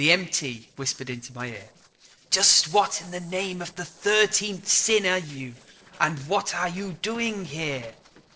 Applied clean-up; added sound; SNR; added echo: neural separator model SepFormer DNS4.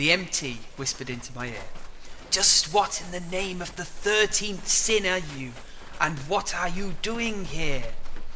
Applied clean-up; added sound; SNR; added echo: none; Livestock, farm animals, working animals; 4 dB; reverberation time 1.2 s.